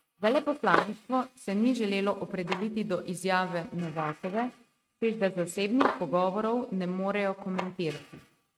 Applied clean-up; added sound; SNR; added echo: neural mask model RNNoise.